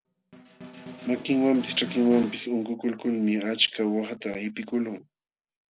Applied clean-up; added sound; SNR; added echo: none; Snare drum; 15 dB; none.